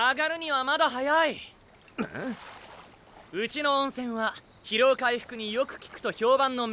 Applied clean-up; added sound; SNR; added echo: none; none; none; none.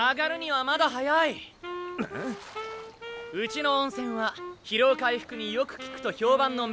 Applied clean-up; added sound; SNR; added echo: none; Wind instrument, woodwind instrument; 13 dB; none.